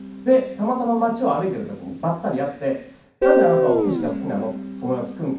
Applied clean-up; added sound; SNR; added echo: none; Guitar; 2 dB; reverberation time 0.6 s.